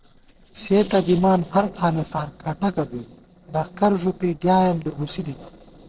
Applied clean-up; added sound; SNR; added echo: neural separator model SepFormer DNS4.